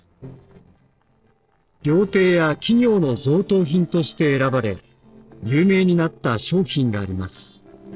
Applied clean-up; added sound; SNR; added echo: neural separator model SepFormer DNS4.